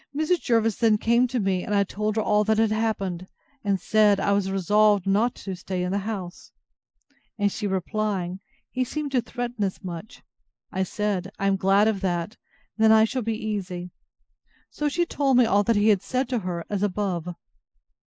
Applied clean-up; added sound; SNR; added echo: neural mask model Resemble Enhance denoiser.